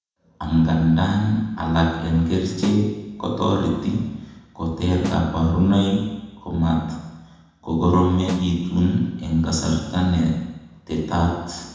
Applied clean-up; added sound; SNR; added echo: none; Snare drum; 15 dB; reverberation time 1.0 s.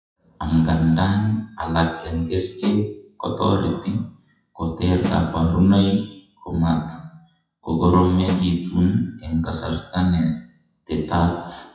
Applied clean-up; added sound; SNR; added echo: classical method WPE with log-MMSE.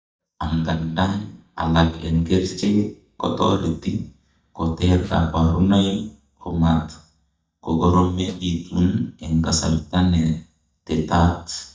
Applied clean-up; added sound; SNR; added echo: neural mask model DeepFilterNet 3.